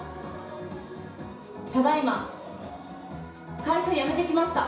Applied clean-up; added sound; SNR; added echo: none; Alarm; 19 dB; reverberation time 0.6 s.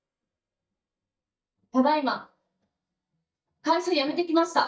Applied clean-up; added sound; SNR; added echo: neural mask model DeepFilterNet 3.